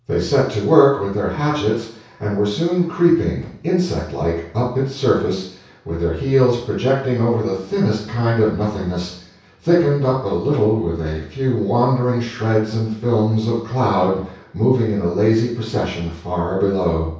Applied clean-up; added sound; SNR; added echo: none; none; none; reverberation time 0.6 s.